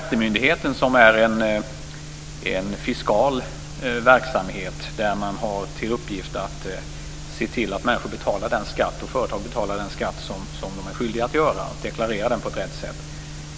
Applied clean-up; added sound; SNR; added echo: none; none; none; none.